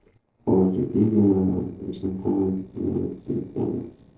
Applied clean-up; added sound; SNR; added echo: neural separator model SepFormer DNS4.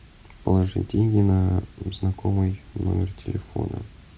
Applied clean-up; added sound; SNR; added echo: none; none; none; none.